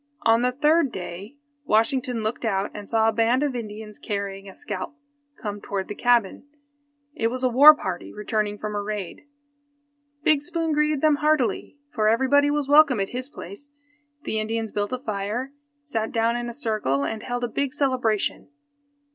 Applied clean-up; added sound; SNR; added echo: none; none; none; none.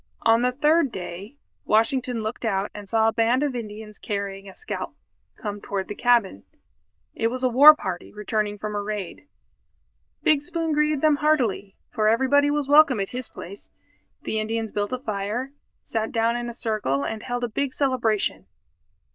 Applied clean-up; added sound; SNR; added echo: neural diffusion model UNIVERSE++.